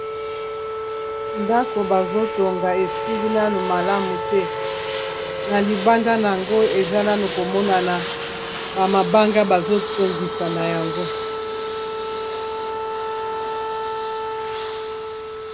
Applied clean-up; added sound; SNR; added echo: none; Fixed-wing aircraft, airplane + Wind instrument, woodwind instrument; 4 dB; none.